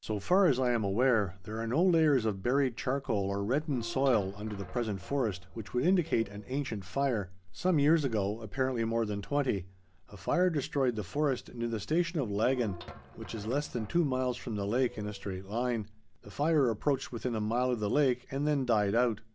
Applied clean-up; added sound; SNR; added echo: none; Squeak / Thump, thud; 19 dB; none.